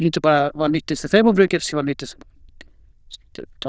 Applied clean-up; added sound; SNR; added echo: neural diffusion model UNIVERSE++.